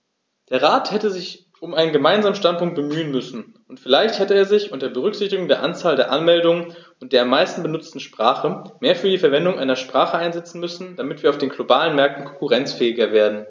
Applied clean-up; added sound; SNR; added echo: none; none; none; none.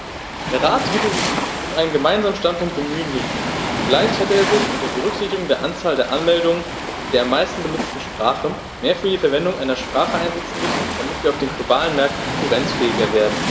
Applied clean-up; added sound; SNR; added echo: none; Waves, surf; 4 dB; none.